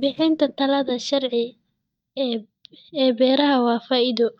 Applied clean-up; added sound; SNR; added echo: neural mask model DeepFilterNet 3.